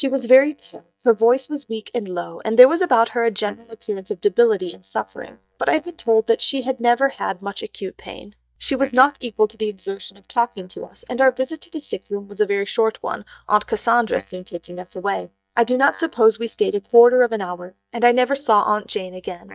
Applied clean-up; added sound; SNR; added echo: neural mask model DeepFilterNet 3.